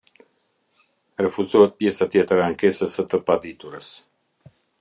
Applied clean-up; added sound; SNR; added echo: none; none; none; none.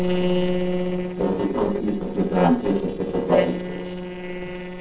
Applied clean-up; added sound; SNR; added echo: neural separator model SepFormer DNS4.